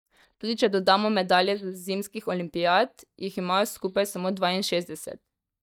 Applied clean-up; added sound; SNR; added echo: neural mask model DeepFilterNet 3.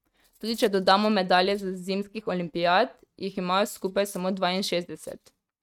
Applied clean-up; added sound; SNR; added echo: neural mask model RNNoise.